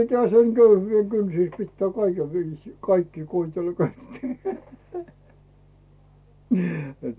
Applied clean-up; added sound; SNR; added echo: none; none; none; none.